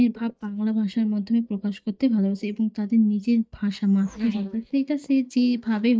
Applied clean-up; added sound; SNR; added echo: neural mask model DeepFilterNet 3.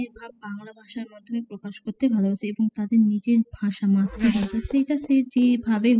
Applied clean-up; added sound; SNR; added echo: classical method spectral subtraction.